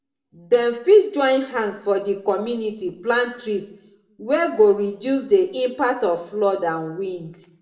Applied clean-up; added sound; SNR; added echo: none; none; none; reverberation time 0.6 s.